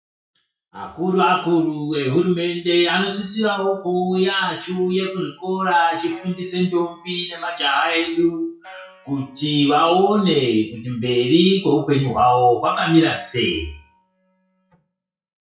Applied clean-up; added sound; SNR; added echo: classical method WPE with log-MMSE.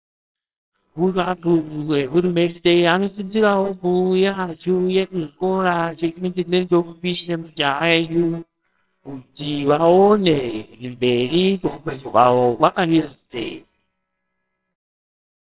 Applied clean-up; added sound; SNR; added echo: neural separator model SepFormer WHAMR!.